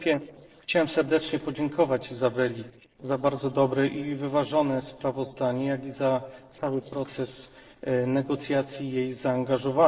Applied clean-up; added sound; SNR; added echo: neural separator model SepFormer DNS4.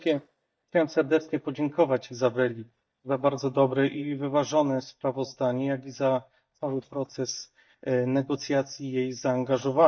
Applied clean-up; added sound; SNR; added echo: neural mask model DeepFilterNet 3.